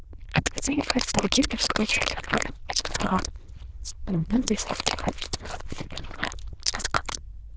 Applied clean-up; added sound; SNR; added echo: neural diffusion model UNIVERSE++.